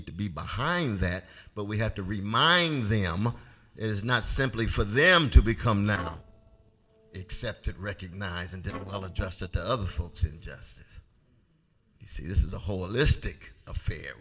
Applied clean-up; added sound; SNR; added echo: neural separator model SepFormer DNS4.